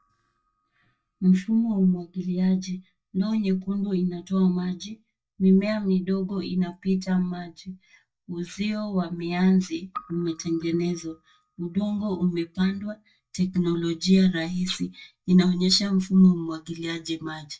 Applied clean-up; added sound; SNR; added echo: neural mask model DeepFilterNet 3.